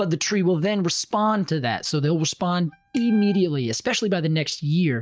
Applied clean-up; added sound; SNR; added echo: neural mask model RNNoise.